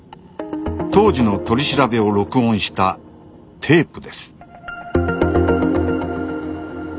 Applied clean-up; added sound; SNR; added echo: none; none; none; none.